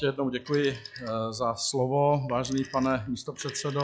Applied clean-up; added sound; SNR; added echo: classical method log-MMSE.